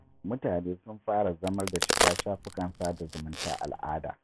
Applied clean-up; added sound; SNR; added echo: none; Crack; -1 dB; none.